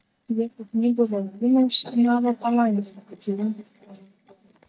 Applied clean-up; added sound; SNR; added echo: neural mask model DeepFilterNet 3.